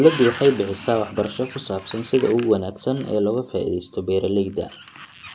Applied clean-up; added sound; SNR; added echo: none; Sliding door; 16 dB; none.